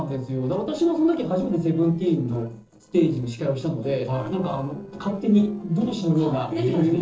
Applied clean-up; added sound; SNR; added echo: neural separator model SepFormer DNS4.